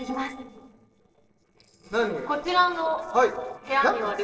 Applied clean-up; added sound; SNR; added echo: neural separator model SepFormer DNS4.